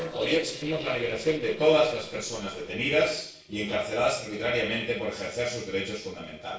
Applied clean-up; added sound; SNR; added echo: neural separator model SepFormer DNS4.